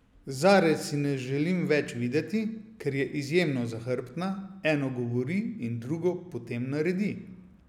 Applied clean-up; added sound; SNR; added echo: none; none; none; none.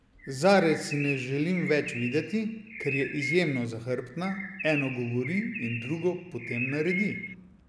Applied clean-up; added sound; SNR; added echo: none; Bird; 9 dB; none.